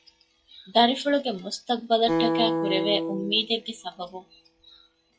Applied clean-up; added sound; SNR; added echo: classical method log-MMSE.